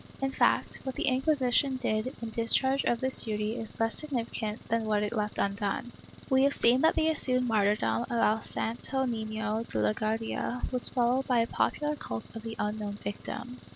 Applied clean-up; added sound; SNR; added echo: none; Engine; 20 dB; none.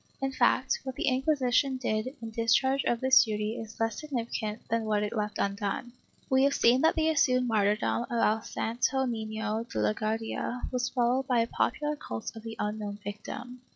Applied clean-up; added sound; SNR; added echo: classical method log-MMSE.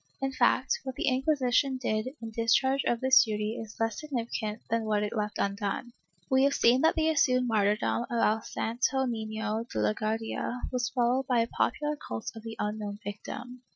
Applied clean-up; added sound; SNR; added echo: classical method Wiener filter.